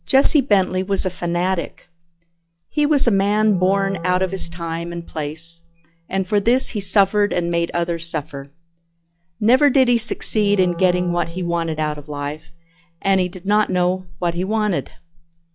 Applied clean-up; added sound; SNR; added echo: classical method log-MMSE.